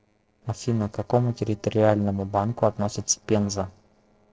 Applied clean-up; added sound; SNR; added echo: neural separator model SepFormer DNS4.